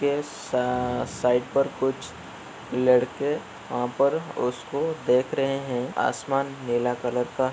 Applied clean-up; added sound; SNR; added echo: none; none; none; none.